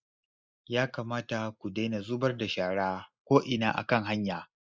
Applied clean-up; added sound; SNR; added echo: neural mask model Resemble Enhance denoiser.